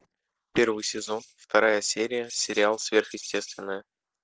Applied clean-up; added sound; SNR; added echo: neural separator model SepFormer DNS4.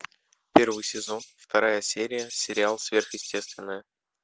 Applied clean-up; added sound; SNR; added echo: none; Bird; 16 dB; none.